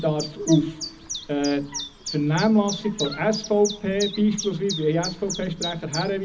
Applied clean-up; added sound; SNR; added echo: none; Chirp, tweet; 11 dB; reverberation time 0.4 s.